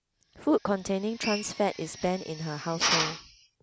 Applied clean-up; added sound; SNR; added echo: none; Drill; 4 dB; none.